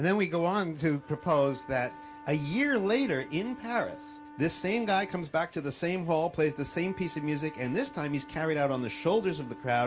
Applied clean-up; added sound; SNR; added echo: none; Wind instrument, woodwind instrument; 18 dB; none.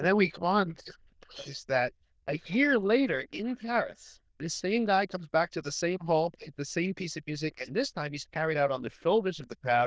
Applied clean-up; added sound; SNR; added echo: neural diffusion model UNIVERSE++.